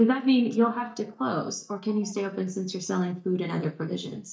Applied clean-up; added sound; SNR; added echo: neural mask model DeepFilterNet 3.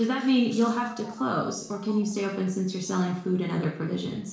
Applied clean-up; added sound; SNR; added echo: neural separator model SepFormer DNS4.